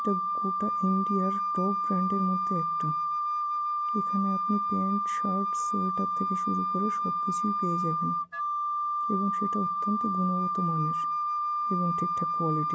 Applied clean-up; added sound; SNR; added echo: none; Wind instrument, woodwind instrument; -3 dB; none.